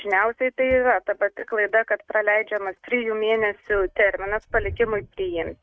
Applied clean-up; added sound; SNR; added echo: neural mask model RNNoise.